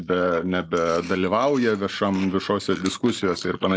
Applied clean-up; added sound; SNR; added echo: neural mask model Resemble Enhance denoiser.